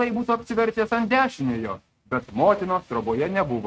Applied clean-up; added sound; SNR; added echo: neural mask model RNNoise.